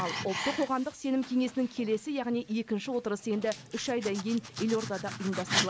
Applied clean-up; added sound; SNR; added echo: none; Domestic sounds, home sounds; 7 dB; none.